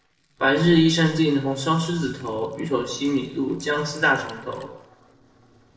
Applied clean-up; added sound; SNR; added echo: neural separator model SepFormer DNS4.